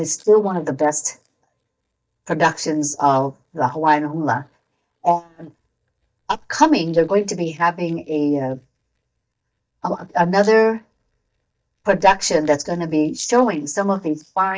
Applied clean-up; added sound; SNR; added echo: neural mask model DeepFilterNet 3.